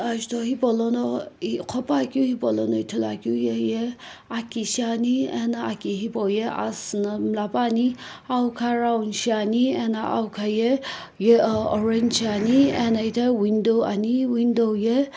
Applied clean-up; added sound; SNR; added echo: none; none; none; none.